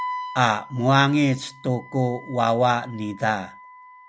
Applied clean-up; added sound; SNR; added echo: none; Wind instrument, woodwind instrument; 15 dB; none.